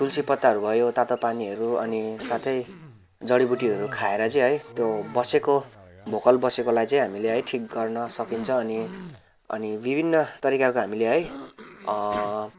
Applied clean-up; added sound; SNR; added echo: none; Cough; 20 dB; none.